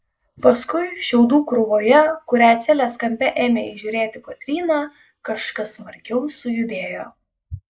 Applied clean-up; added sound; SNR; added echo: neural mask model Resemble Enhance denoiser.